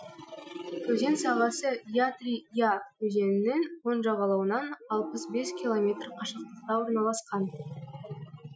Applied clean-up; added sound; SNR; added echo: classical method Wiener filter.